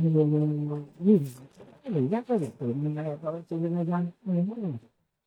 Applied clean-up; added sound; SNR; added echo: neural mask model DeepFilterNet 3.